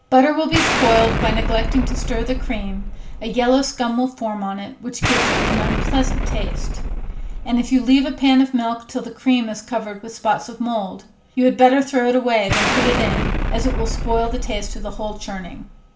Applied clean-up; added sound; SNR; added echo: none; Explosion; 1 dB; reverberation time 0.3 s.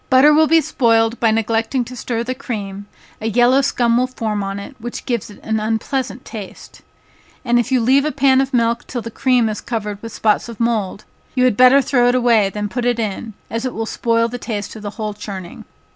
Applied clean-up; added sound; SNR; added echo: none; none; none; none.